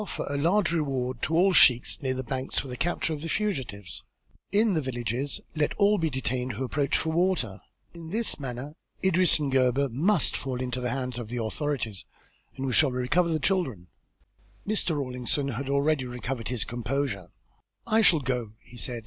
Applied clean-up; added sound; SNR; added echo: none; none; none; none.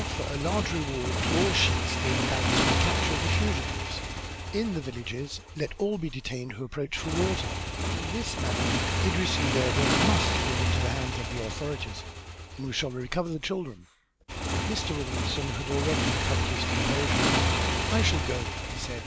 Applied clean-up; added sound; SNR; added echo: none; Motorcycle / Engine; -4 dB; none.